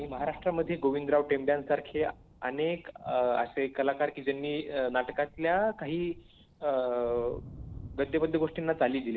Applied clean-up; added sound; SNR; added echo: none; Thunder; 20 dB; none.